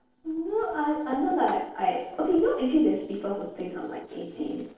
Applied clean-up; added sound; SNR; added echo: neural separator model SepFormer DNS4.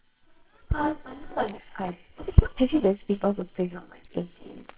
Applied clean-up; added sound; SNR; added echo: neural separator model SepFormer WHAMR!.